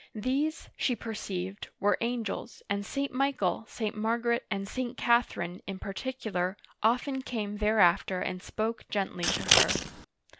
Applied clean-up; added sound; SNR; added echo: none; Scissors; -4 dB; none.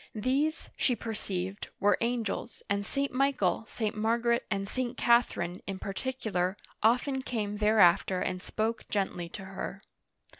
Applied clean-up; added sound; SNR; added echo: none; none; none; none.